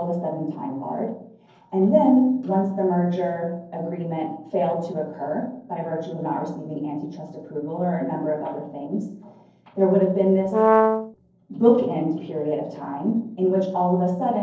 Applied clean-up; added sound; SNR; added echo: neural separator model SepFormer DNS4.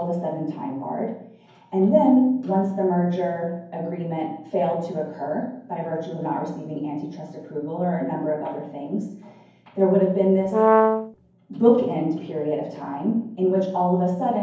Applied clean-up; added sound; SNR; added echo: none; Brass instrument; -4 dB; reverberation time 0.9 s.